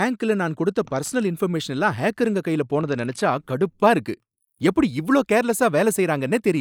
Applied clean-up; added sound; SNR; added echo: neural mask model Resemble Enhance denoiser.